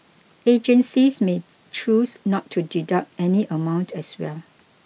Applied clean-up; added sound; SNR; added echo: none; none; none; none.